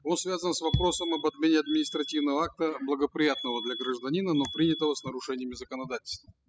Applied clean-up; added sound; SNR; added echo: classical method spectral subtraction.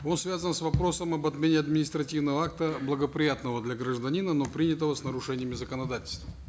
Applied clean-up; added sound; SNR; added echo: none; none; none; none.